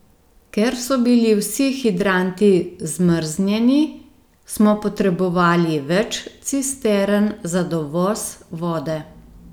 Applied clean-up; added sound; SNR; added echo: none; none; none; none.